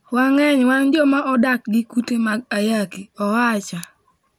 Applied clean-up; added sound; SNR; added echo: none; none; none; none.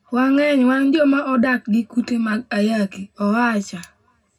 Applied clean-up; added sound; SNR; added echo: none; none; none; reverberation time 0.2 s.